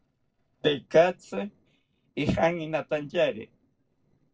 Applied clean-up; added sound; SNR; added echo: neural separator model SepFormer DNS4.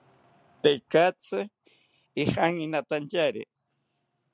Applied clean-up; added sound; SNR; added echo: none; none; none; none.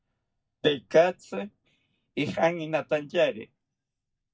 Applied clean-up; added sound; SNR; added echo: neural mask model DeepFilterNet 3.